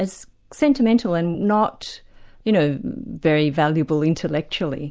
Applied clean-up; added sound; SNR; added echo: none; none; none; none.